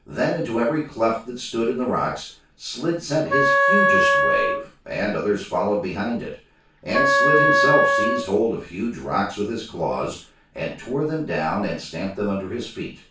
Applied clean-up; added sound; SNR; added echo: none; Wind instrument, woodwind instrument; -5 dB; reverberation time 0.3 s.